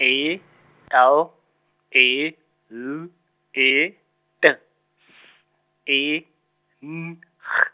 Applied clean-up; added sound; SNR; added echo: none; none; none; none.